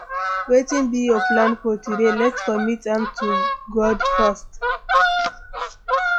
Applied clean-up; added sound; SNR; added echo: classical method log-MMSE.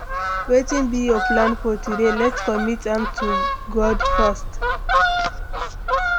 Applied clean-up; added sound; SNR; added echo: none; Fowl; 0 dB; none.